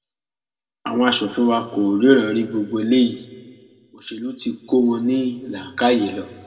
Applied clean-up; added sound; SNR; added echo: none; none; none; reverberation time 1.0 s.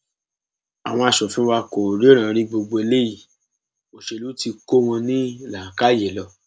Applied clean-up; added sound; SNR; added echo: none; none; none; none.